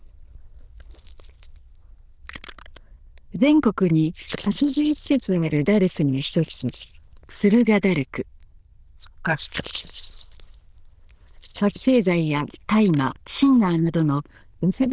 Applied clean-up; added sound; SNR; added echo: neural diffusion model UNIVERSE++.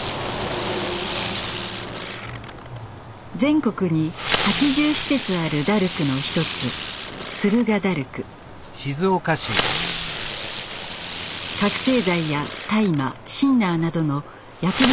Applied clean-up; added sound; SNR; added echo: none; Fireworks; 7 dB; none.